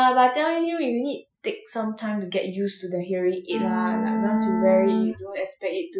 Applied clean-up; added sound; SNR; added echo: classical method Wiener filter.